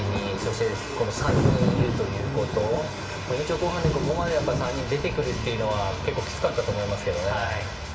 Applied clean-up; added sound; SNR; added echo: none; Thunder; 4 dB; reverberation time 2.3 s.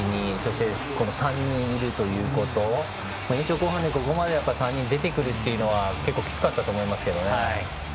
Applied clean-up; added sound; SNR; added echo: none; none; none; none.